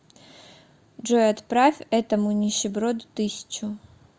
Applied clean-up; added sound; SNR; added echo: none; none; none; none.